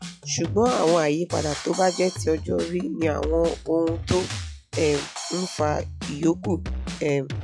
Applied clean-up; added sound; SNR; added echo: classical method log-MMSE.